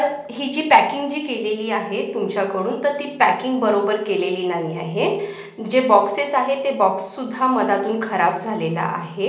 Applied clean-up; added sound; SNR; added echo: none; none; none; none.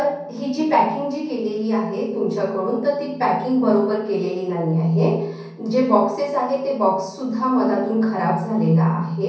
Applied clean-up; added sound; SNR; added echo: none; none; none; reverberation time 0.6 s.